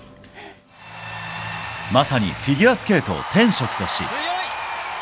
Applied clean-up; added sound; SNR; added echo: none; none; none; none.